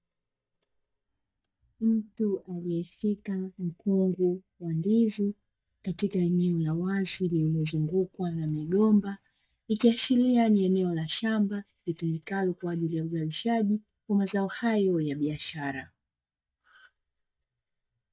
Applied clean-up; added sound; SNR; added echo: neural mask model DeepFilterNet 3.